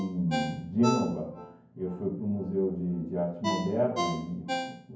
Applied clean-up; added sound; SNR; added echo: none; Ringtone; 7 dB; reverberation time 0.9 s.